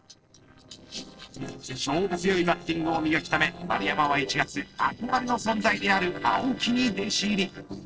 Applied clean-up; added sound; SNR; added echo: neural separator model SepFormer DNS4.